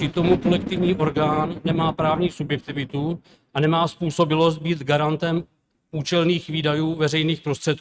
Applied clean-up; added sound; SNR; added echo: neural mask model RNNoise.